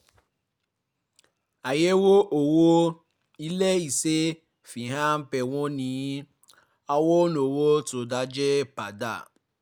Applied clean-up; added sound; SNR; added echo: none; none; none; none.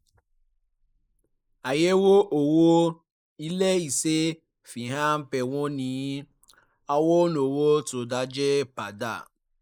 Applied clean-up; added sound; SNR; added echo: neural mask model Resemble Enhance denoiser.